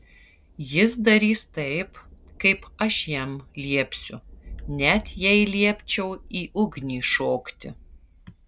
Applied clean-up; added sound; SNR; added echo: none; Thunder; 20 dB; none.